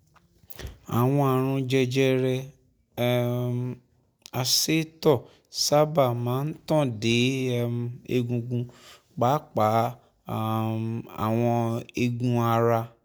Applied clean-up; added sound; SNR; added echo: none; none; none; none.